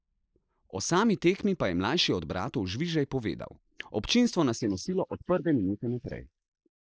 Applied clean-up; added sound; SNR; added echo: neural mask model Resemble Enhance denoiser.